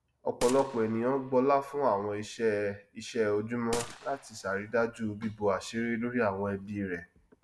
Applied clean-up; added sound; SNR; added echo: none; Gunshot, gunfire; 15 dB; none.